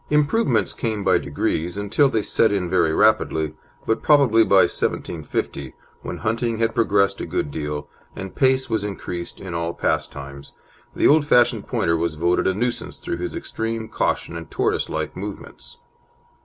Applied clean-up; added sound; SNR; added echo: none; none; none; none.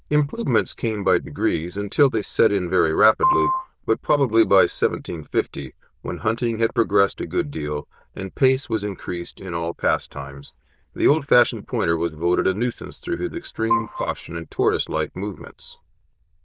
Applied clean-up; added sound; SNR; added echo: neural diffusion model UNIVERSE++.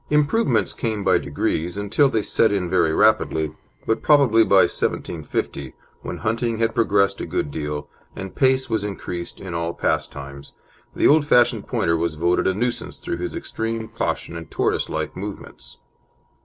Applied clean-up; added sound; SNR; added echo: neural separator model SepFormer DNS4.